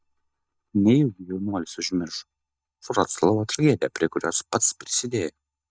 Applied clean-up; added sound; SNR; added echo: neural mask model DeepFilterNet 3.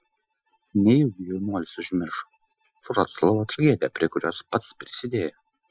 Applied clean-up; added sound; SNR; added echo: classical method Wiener filter.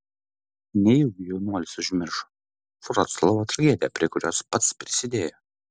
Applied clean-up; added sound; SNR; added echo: none; none; none; none.